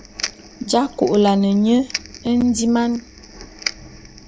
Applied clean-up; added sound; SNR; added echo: none; Crackle; 14 dB; none.